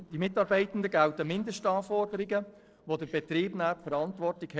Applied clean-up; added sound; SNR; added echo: neural separator model SepFormer DNS4.